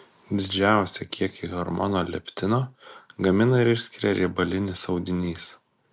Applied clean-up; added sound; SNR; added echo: none; none; none; none.